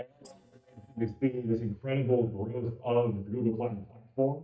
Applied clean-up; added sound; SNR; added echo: neural mask model DeepFilterNet 3.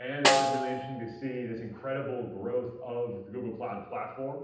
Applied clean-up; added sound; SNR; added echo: none; Snare drum; -4 dB; reverberation time 0.9 s.